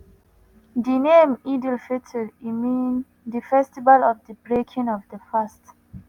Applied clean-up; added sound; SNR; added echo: none; none; none; none.